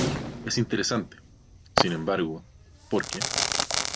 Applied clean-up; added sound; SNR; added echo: none; Crackle / Fireworks; 0 dB; none.